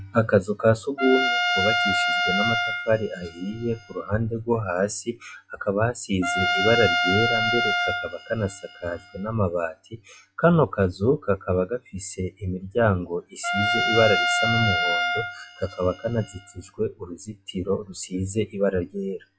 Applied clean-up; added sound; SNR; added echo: classical method log-MMSE.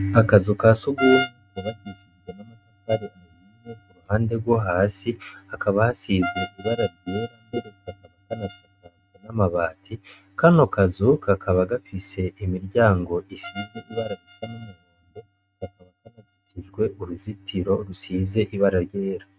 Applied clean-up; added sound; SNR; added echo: neural mask model RNNoise.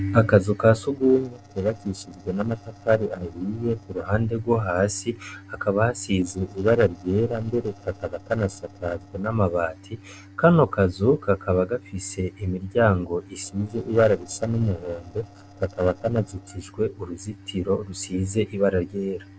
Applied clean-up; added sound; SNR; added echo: neural separator model SepFormer DNS4.